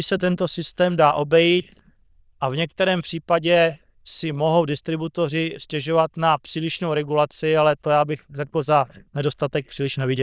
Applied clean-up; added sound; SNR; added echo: neural diffusion model UNIVERSE++.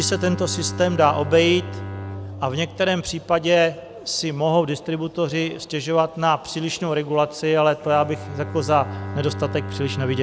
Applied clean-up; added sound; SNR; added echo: none; Bowed string instrument; 12 dB; none.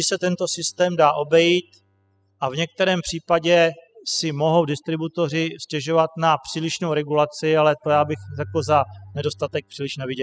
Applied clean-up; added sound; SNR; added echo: classical method spectral subtraction.